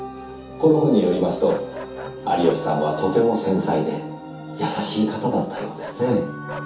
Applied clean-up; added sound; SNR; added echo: none; Bark; 19 dB; reverberation time 0.5 s.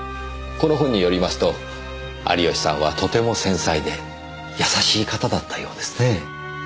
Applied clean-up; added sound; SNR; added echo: none; none; none; none.